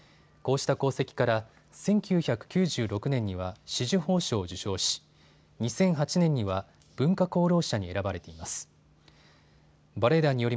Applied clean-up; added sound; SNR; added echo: none; none; none; none.